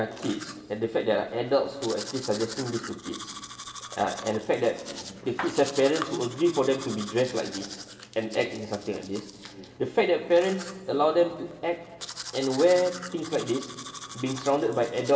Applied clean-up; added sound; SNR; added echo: none; Domestic sounds, home sounds; 14 dB; reverberation time 2.1 s.